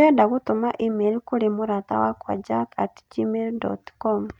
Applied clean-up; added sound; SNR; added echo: none; none; none; none.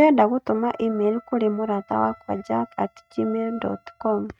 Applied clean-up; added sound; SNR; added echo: neural mask model RNNoise.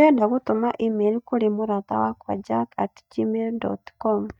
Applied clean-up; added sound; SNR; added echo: neural mask model DeepFilterNet 3.